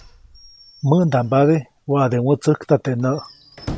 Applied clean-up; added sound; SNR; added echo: none; Squeak / Slam / Wood; 19 dB; none.